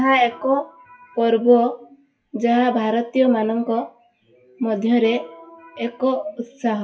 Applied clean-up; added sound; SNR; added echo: classical method WPE with log-MMSE.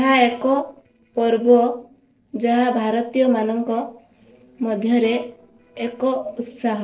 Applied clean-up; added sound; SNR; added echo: neural separator model SepFormer DNS4.